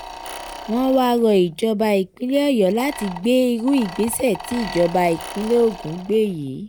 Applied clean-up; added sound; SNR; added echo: none; Mechanisms; 16 dB; none.